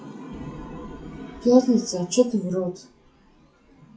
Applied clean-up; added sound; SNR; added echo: classical method WPE with log-MMSE.